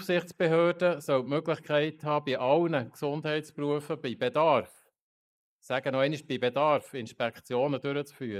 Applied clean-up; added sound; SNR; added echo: neural mask model Resemble Enhance denoiser.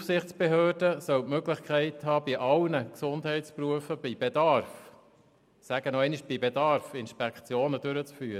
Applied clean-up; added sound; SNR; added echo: none; none; none; none.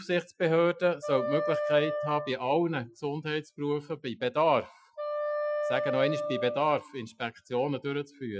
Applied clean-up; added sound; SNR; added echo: classical method Wiener filter.